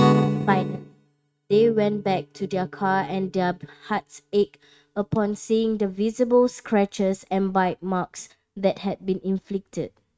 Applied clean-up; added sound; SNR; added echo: neural mask model RNNoise.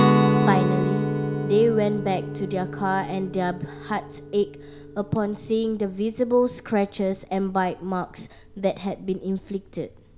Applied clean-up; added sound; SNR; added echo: none; Guitar; 2 dB; none.